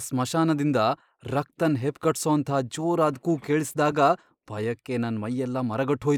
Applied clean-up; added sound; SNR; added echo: neural mask model Resemble Enhance denoiser.